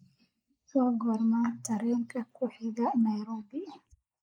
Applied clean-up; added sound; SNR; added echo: neural mask model Resemble Enhance denoiser.